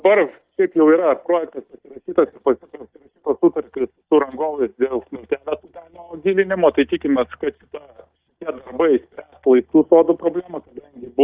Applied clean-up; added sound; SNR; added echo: neural mask model DeepFilterNet 3.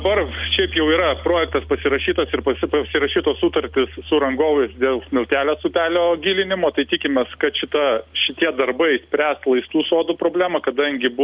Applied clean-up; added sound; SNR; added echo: none; Piano; 20 dB; none.